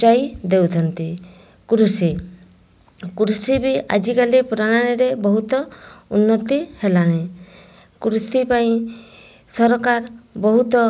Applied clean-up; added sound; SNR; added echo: none; none; none; none.